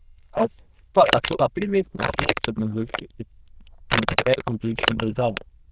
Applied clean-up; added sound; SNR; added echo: neural diffusion model UNIVERSE++.